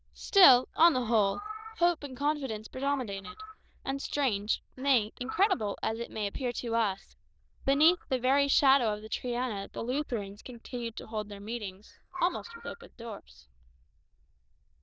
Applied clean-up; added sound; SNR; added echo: neural diffusion model UNIVERSE++.